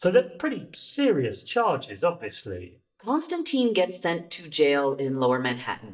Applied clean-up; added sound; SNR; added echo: neural mask model DeepFilterNet 3.